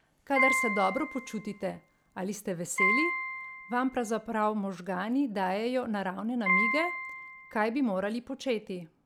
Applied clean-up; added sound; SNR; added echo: none; Piano; 1 dB; none.